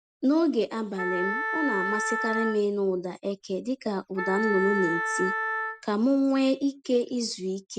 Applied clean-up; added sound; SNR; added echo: none; Wind instrument, woodwind instrument; 4 dB; none.